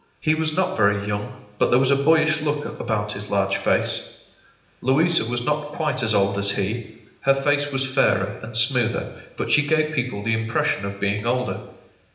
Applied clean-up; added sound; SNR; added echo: none; none; none; reverberation time 0.8 s.